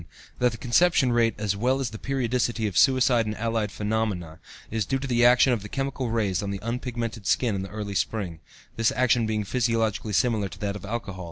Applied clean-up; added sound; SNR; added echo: none; none; none; none.